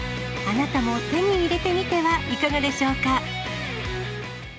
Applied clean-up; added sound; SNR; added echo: none; none; none; none.